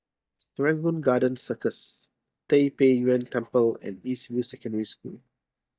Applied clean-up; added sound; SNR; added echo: neural mask model DeepFilterNet 3.